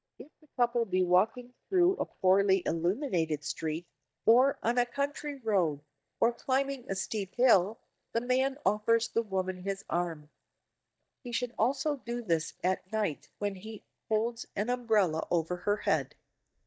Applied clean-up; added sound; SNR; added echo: neural mask model DeepFilterNet 3.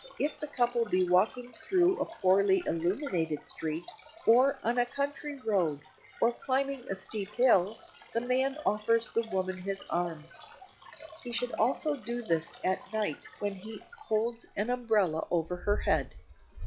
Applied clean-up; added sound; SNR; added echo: classical method log-MMSE.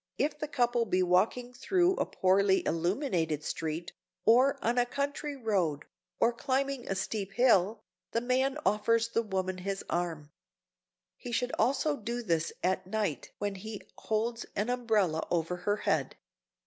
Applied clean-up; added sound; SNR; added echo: none; none; none; none.